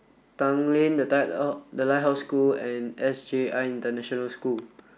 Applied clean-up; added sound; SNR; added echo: none; none; none; none.